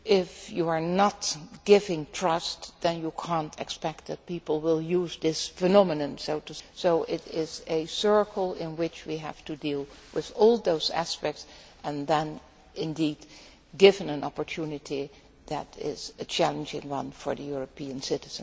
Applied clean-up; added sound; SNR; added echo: none; none; none; none.